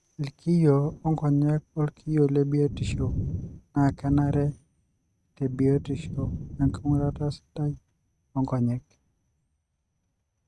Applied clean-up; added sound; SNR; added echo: neural mask model RNNoise.